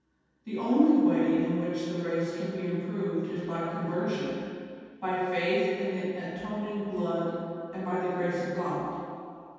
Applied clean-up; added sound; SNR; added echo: none; none; none; reverberation time 2.1 s.